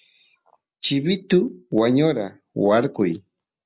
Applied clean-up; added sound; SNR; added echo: none; none; none; none.